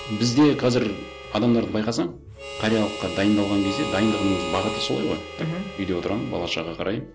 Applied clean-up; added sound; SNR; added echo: none; Harmonica; 10 dB; none.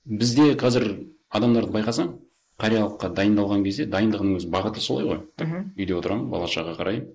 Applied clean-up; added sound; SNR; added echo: neural mask model Resemble Enhance denoiser.